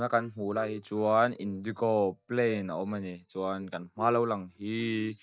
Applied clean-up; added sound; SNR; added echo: neural mask model DeepFilterNet 3.